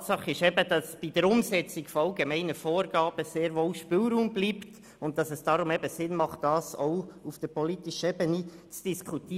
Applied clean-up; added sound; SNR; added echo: none; none; none; none.